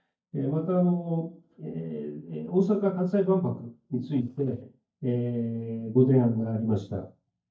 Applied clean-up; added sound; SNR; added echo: neural mask model DeepFilterNet 3.